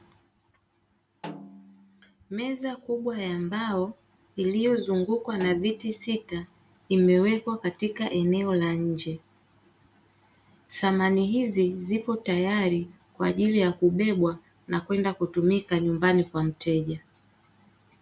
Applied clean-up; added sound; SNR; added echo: none; Snare drum; 20 dB; none.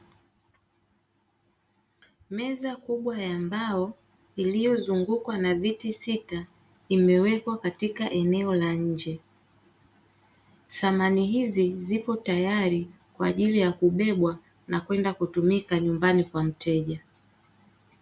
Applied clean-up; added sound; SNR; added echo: none; none; none; none.